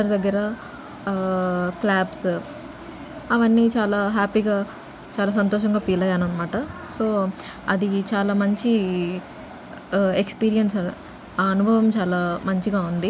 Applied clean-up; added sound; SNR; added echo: none; none; none; none.